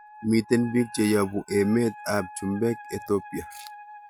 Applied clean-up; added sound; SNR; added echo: none; Wind instrument, woodwind instrument; 18 dB; none.